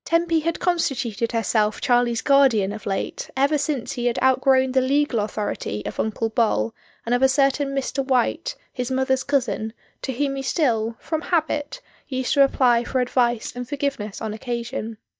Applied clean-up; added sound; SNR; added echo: neural mask model DeepFilterNet 3.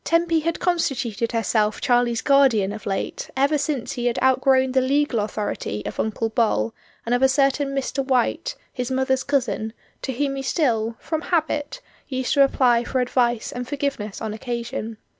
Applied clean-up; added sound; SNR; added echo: none; none; none; none.